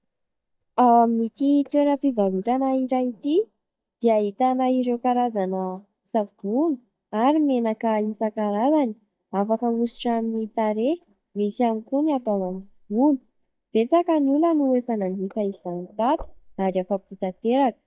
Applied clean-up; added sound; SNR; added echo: neural mask model DeepFilterNet 3.